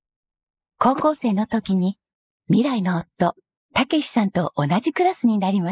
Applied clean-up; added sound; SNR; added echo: neural mask model Resemble Enhance denoiser.